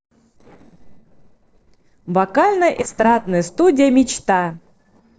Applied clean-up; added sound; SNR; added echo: neural separator model SepFormer DNS4.